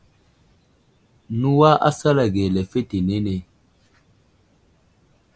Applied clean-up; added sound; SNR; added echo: none; none; none; none.